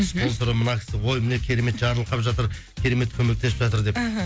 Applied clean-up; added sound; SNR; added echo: none; none; none; none.